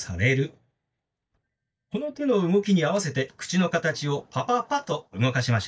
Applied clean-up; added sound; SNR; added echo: neural mask model DeepFilterNet 3.